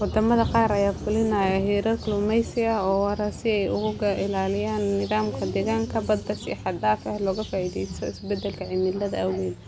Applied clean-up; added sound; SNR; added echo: none; Thunder / Rain; 16 dB; none.